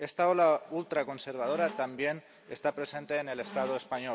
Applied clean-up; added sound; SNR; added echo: none; Squeak; 17 dB; none.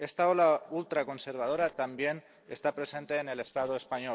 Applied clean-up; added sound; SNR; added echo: neural separator model SepFormer DNS4.